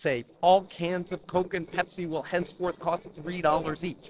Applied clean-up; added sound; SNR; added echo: neural separator model SepFormer DNS4.